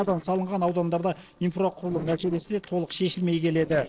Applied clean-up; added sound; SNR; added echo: neural separator model SepFormer DNS4.